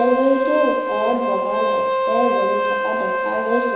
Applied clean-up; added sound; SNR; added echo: none; Wind instrument, woodwind instrument; -1 dB; reverberation time 1.0 s.